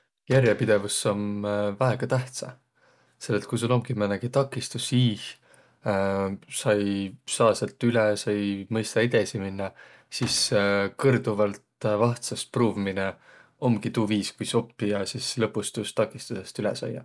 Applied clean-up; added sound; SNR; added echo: none; Cupboard open or close / Door; 17 dB; none.